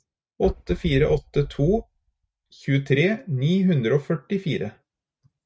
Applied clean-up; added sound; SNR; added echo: neural mask model RNNoise.